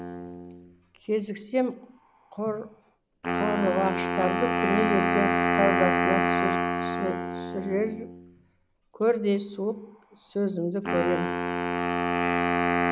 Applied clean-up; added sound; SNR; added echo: none; Wind instrument, woodwind instrument; -1 dB; none.